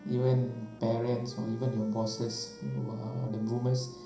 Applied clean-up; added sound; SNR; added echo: none; Wind instrument, woodwind instrument; 18 dB; reverberation time 0.5 s.